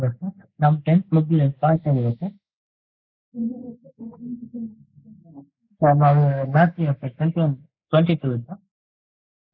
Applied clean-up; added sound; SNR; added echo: neural mask model Resemble Enhance denoiser.